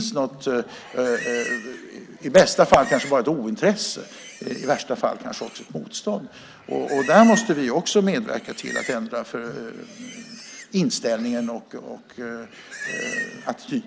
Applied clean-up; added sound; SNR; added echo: none; Livestock, farm animals, working animals; 14 dB; none.